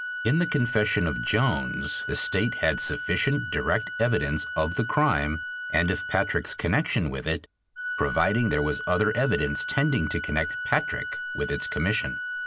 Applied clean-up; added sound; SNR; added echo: none; Organ; 7 dB; none.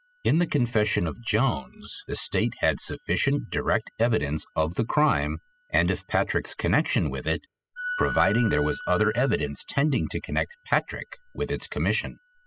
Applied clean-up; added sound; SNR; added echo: classical method spectral subtraction.